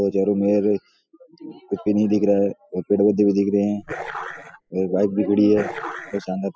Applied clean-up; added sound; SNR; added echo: classical method spectral subtraction.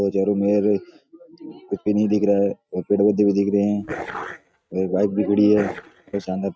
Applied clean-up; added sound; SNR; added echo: neural mask model RNNoise.